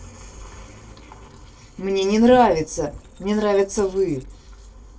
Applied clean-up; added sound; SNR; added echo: neural separator model SepFormer DNS4.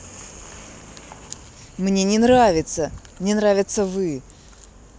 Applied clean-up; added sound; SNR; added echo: none; none; none; none.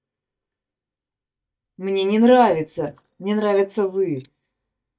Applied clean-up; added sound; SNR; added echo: neural mask model DeepFilterNet 3.